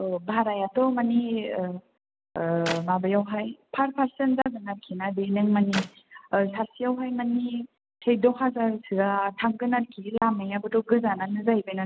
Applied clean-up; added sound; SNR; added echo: none; Clapping; 12 dB; none.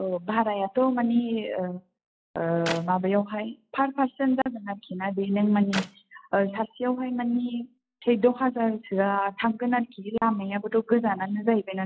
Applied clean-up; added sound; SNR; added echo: classical method log-MMSE.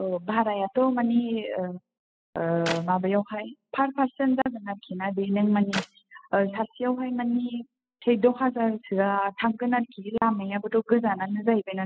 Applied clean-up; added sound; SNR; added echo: classical method spectral subtraction.